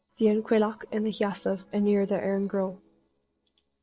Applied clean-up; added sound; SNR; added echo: neural separator model SepFormer DNS4.